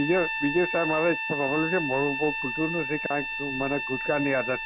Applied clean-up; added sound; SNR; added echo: none; Bowed string instrument; 4 dB; none.